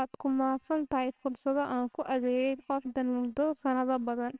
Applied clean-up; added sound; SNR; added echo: neural separator model SepFormer WHAMR!.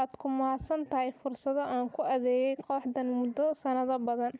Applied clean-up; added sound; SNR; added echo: none; none; none; none.